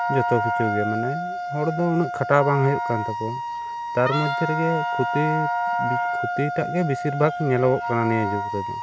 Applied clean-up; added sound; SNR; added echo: none; Wind instrument, woodwind instrument + Wind instrument, woodwind instrument; 2 dB; none.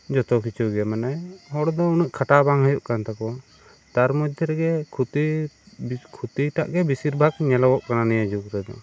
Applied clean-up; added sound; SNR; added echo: none; none; none; none.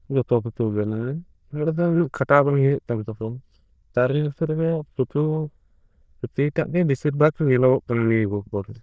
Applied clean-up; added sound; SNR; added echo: neural diffusion model UNIVERSE++.